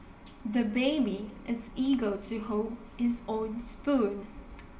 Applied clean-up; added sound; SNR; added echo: none; none; none; reverberation time 0.8 s.